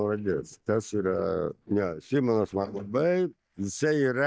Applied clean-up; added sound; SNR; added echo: neural mask model DeepFilterNet 3.